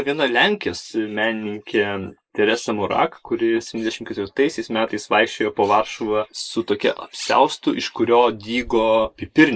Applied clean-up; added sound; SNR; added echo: neural mask model Resemble Enhance denoiser.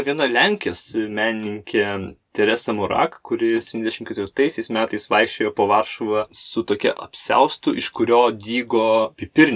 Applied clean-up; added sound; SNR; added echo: none; none; none; none.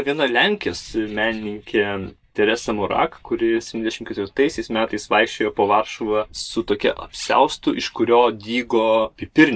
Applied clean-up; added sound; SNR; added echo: neural mask model DeepFilterNet 3.